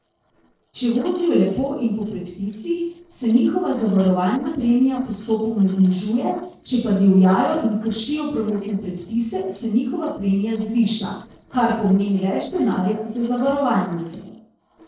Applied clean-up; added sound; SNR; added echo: neural separator model SepFormer DNS4.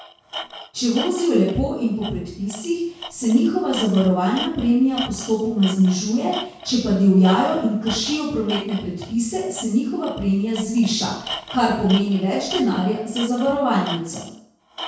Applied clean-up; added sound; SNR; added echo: none; Tools; 15 dB; reverberation time 0.6 s.